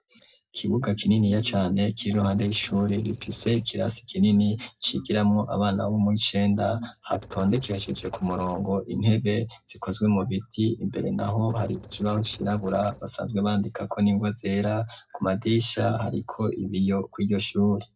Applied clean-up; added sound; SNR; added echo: neural separator model SepFormer DNS4.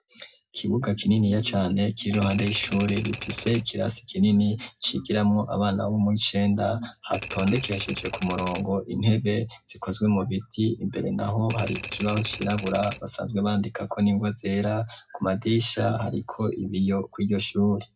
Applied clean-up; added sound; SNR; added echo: none; Typewriter; 12 dB; reverberation time 0.2 s.